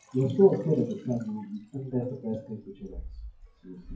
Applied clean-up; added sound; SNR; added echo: classical method WPE with log-MMSE.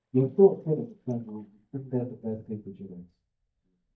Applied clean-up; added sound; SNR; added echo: neural mask model DeepFilterNet 3.